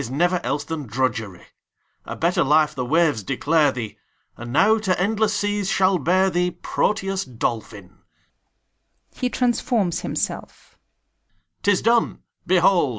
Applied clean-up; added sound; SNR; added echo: none; none; none; none.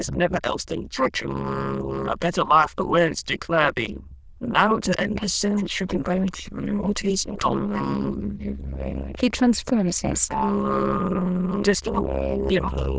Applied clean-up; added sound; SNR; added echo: neural diffusion model UNIVERSE++.